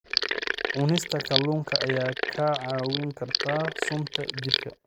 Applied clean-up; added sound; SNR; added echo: neural mask model RNNoise.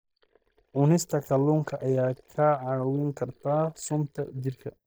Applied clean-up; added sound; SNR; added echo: neural mask model DeepFilterNet 3.